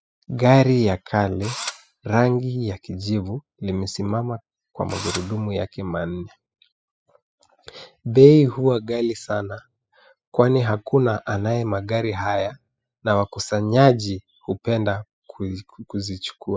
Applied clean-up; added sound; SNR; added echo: classical method spectral subtraction.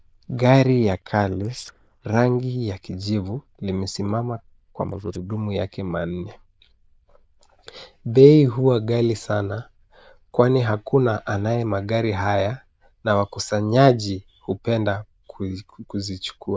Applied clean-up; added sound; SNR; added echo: neural diffusion model UNIVERSE++.